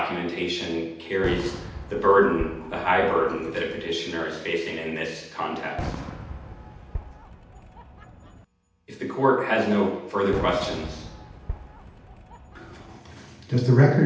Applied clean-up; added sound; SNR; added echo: none; Fireworks; 13 dB; reverberation time 0.8 s.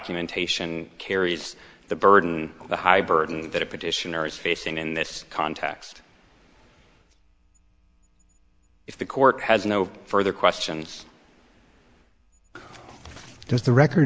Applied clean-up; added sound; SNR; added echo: none; none; none; none.